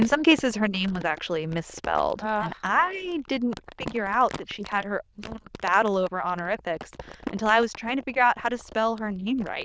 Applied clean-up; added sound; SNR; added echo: neural diffusion model UNIVERSE++.